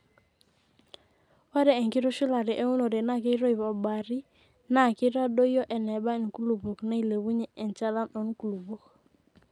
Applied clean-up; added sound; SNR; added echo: none; none; none; none.